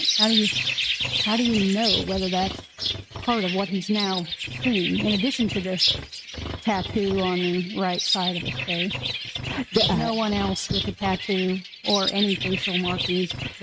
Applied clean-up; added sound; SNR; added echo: neural mask model RNNoise.